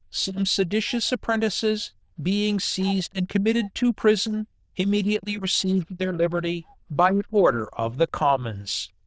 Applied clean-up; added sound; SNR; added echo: neural diffusion model UNIVERSE++.